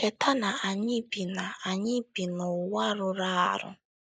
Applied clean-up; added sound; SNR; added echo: neural mask model Resemble Enhance denoiser.